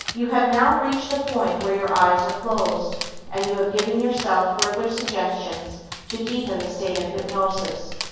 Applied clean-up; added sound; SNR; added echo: none; Dog; 11 dB; reverberation time 1.3 s.